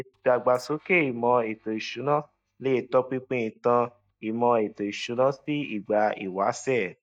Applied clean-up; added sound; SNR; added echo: neural mask model DeepFilterNet 3.